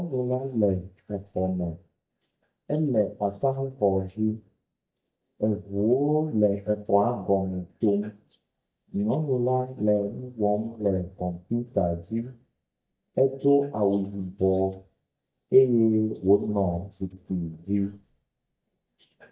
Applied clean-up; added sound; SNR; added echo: neural mask model DeepFilterNet 3.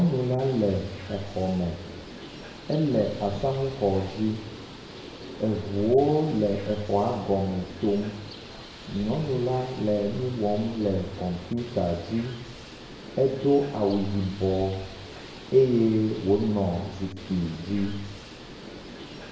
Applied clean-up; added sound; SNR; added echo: none; Bird; 15 dB; reverberation time 0.8 s.